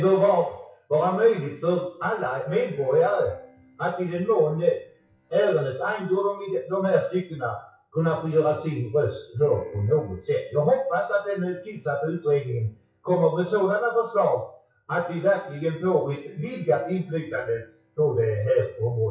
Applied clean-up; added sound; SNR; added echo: classical method WPE with log-MMSE.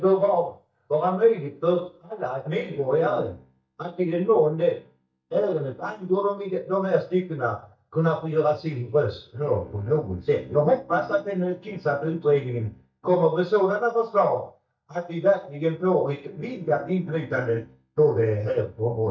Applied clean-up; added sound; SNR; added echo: neural mask model DeepFilterNet 3.